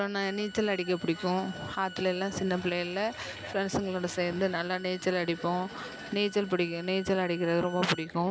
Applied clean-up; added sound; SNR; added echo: none; Bowed string instrument; 19 dB; none.